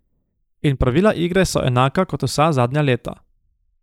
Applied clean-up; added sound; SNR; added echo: neural mask model Resemble Enhance denoiser.